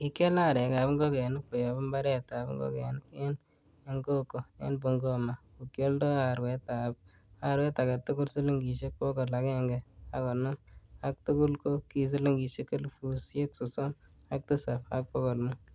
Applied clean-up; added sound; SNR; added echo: none; none; none; none.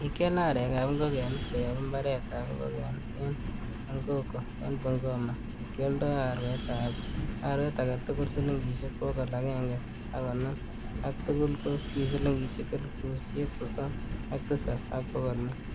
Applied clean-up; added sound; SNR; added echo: none; Wind + Engine; 4 dB; none.